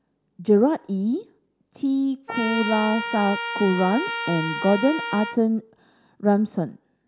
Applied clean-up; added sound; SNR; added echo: none; Trumpet; 6 dB; none.